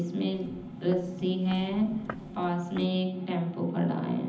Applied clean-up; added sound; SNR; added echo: none; Walk, footsteps; 18 dB; reverberation time 0.8 s.